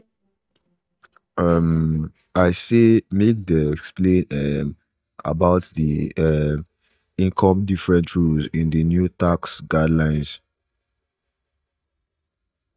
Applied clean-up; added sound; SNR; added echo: neural mask model DeepFilterNet 3.